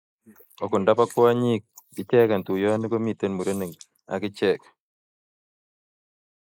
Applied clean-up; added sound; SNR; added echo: neural mask model Resemble Enhance denoiser.